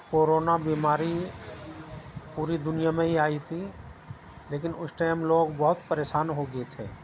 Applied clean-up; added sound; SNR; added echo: none; none; none; none.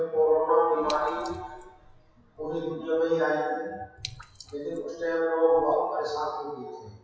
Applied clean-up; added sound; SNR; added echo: classical method WPE with log-MMSE.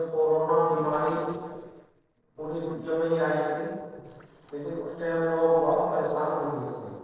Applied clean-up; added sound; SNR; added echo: neural separator model SepFormer DNS4.